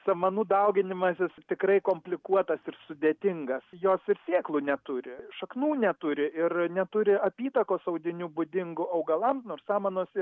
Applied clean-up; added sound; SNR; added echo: none; none; none; none.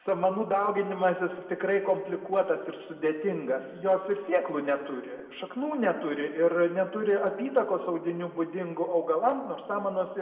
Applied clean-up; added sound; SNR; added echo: none; none; none; reverberation time 1.7 s.